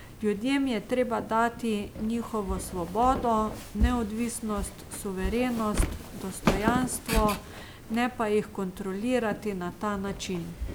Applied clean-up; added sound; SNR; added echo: none; Walk, footsteps; 5 dB; none.